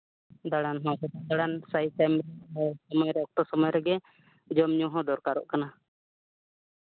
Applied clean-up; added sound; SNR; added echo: none; none; none; none.